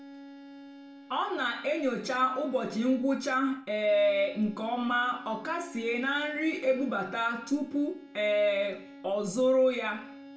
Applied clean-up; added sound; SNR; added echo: none; Bowed string instrument; 19 dB; reverberation time 0.3 s.